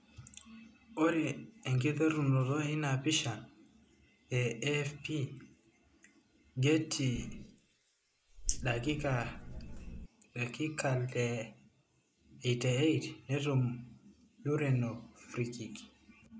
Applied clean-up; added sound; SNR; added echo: neural mask model Resemble Enhance denoiser.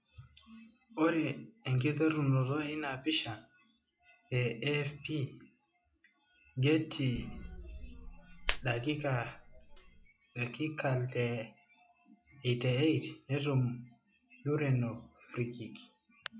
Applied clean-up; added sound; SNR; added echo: classical method log-MMSE.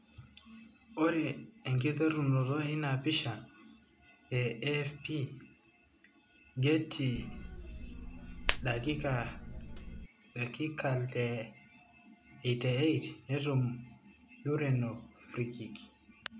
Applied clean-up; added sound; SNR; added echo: none; Hands; 4 dB; none.